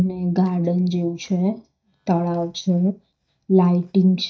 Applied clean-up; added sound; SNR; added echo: neural mask model DeepFilterNet 3.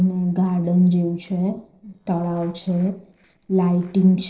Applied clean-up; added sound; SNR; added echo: neural separator model SepFormer DNS4.